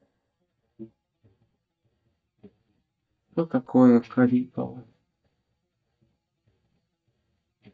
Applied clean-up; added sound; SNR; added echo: neural mask model DeepFilterNet 3.